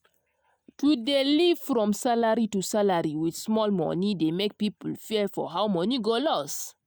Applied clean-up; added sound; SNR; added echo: none; none; none; none.